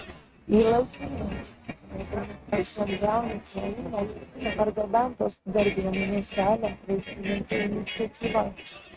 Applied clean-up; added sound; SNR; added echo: neural mask model RNNoise.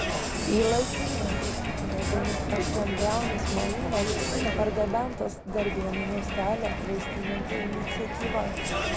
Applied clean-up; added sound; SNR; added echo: none; Crowd; -1 dB; none.